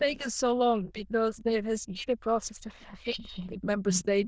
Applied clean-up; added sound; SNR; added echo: neural diffusion model UNIVERSE++.